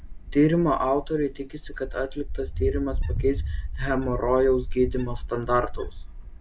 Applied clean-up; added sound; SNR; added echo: none; Wind; 5 dB; none.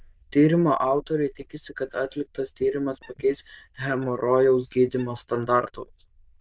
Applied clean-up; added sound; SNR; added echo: neural diffusion model UNIVERSE++.